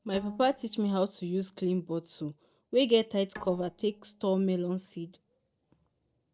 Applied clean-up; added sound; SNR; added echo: neural separator model SepFormer DNS4.